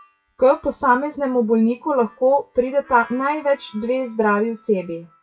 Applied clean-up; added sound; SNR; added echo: classical method WPE with log-MMSE.